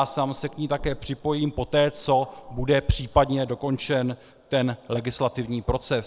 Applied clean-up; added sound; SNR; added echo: none; Growling; 18 dB; none.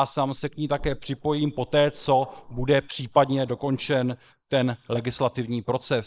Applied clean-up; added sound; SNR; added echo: neural mask model Resemble Enhance denoiser.